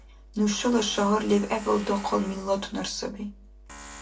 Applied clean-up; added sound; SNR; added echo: none; Tools; 17 dB; reverberation time 0.2 s.